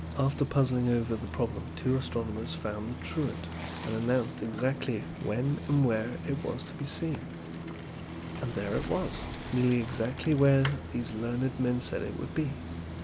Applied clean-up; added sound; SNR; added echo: none; Bicycle; 8 dB; none.